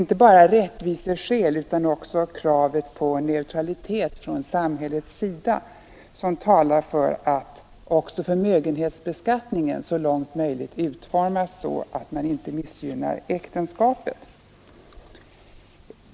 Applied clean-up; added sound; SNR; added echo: none; none; none; none.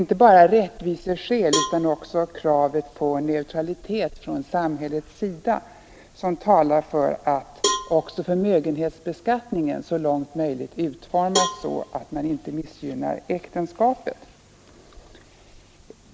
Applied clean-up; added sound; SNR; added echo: none; Cowbell; 8 dB; none.